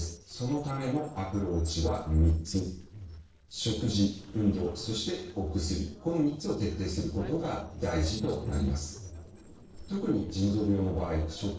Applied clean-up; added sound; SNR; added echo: neural separator model SepFormer DNS4.